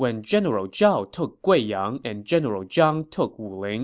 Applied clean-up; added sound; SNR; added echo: none; none; none; none.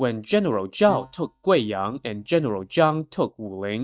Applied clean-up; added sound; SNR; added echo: neural mask model DeepFilterNet 3.